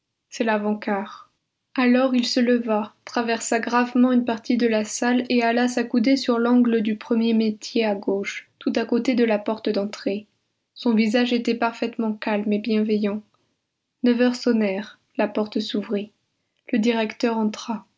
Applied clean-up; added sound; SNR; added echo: none; none; none; none.